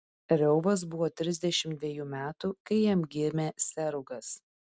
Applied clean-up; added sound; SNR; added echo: none; none; none; none.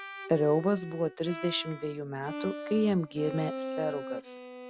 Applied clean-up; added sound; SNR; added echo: none; Bowed string instrument; 9 dB; none.